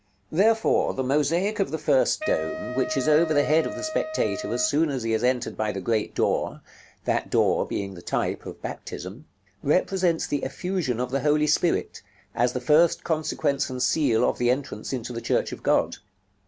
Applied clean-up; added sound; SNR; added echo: none; Wind instrument, woodwind instrument; 9 dB; none.